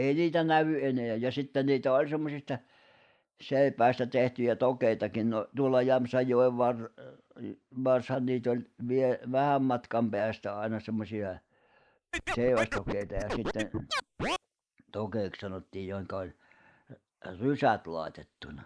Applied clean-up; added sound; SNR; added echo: neural mask model Resemble Enhance denoiser.